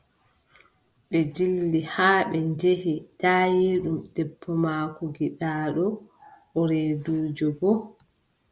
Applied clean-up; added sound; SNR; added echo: none; none; none; none.